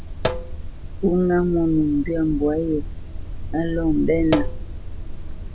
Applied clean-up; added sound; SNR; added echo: none; Sink (filling or washing); 5 dB; none.